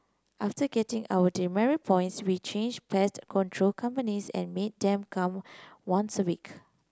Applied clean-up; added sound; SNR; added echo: none; none; none; none.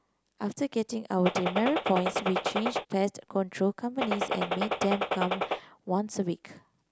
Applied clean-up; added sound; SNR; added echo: none; Gunshot, gunfire; 0 dB; none.